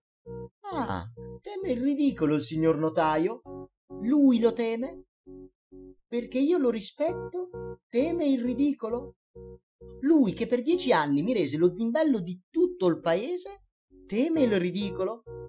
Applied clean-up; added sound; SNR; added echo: classical method Wiener filter.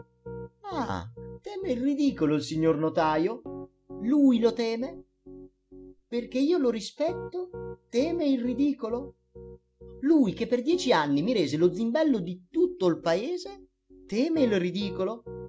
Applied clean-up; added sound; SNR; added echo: none; Piano; 17 dB; none.